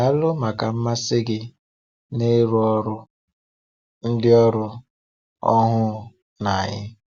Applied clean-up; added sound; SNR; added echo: none; none; none; none.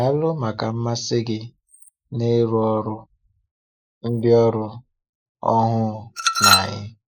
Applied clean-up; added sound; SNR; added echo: neural mask model Resemble Enhance denoiser.